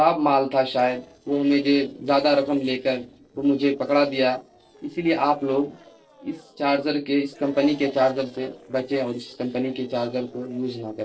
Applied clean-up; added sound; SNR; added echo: neural separator model SepFormer DNS4.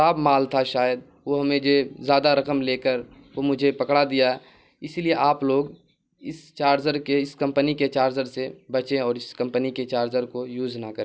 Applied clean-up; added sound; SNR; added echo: none; none; none; none.